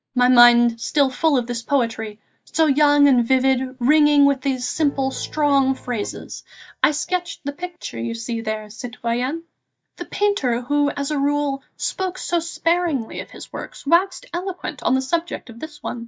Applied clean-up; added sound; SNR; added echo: neural mask model DeepFilterNet 3.